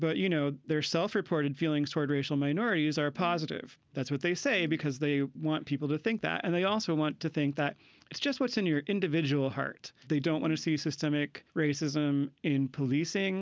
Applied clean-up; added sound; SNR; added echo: none; Brass instrument; 19 dB; none.